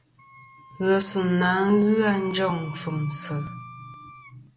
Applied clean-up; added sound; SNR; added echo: none; Telephone + Wind instrument, woodwind instrument; 18 dB; none.